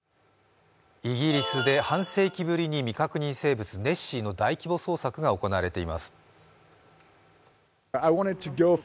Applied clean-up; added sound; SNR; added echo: none; none; none; none.